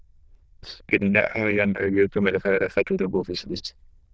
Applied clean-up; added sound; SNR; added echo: neural diffusion model UNIVERSE++.